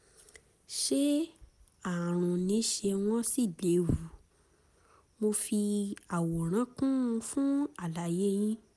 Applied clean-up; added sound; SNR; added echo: none; none; none; none.